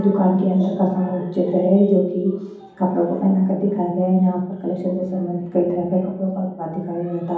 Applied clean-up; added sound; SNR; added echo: none; none; none; reverberation time 1.2 s.